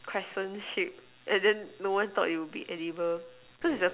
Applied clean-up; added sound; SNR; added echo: none; none; none; none.